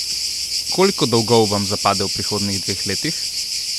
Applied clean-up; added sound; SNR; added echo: none; Cricket; 2 dB; none.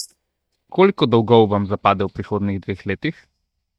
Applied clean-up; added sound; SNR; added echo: neural mask model DeepFilterNet 3.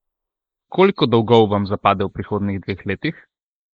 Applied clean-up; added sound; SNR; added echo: neural mask model Resemble Enhance denoiser.